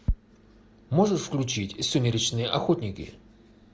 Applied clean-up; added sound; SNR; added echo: none; none; none; none.